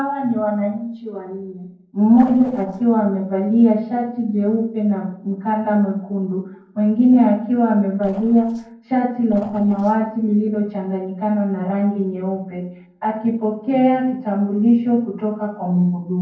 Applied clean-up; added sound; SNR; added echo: neural separator model SepFormer DNS4.